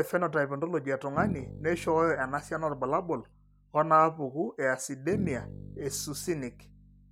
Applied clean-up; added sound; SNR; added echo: none; Bass guitar; 13 dB; none.